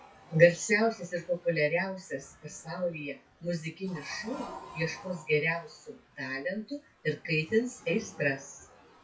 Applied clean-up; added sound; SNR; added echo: classical method WPE with log-MMSE.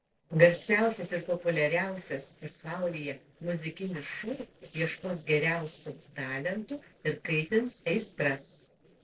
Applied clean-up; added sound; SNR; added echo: neural separator model SepFormer DNS4.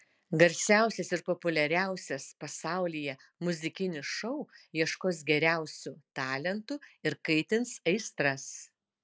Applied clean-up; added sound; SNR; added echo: none; none; none; none.